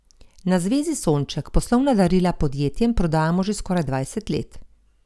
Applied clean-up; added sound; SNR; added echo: none; none; none; none.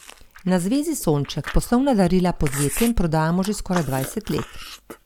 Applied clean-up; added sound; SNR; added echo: none; Chewing, mastication; 15 dB; none.